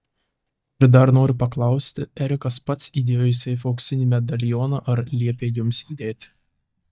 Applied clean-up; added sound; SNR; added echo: neural mask model DeepFilterNet 3.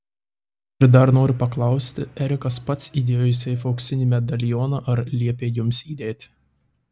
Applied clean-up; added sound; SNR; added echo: none; none; none; none.